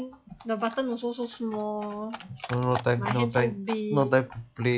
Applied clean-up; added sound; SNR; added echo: classical method log-MMSE.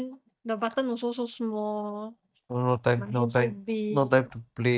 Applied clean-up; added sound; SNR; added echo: neural mask model DeepFilterNet 3.